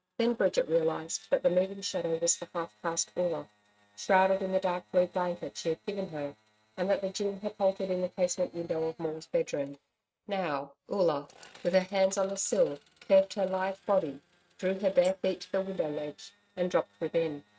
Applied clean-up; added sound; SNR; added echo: neural mask model RNNoise.